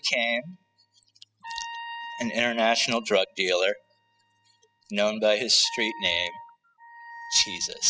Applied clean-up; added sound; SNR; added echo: classical method spectral subtraction.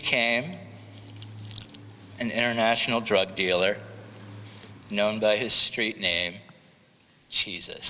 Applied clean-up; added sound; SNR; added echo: none; none; none; none.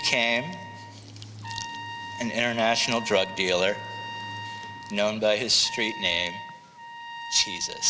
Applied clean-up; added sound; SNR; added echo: none; Trumpet; 11 dB; none.